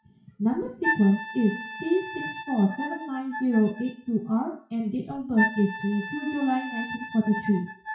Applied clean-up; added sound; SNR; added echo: classical method WPE with log-MMSE.